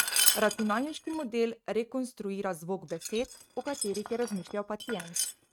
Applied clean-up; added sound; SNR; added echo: neural mask model RNNoise.